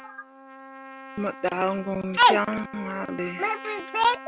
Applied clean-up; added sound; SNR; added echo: none; Trumpet; 16 dB; none.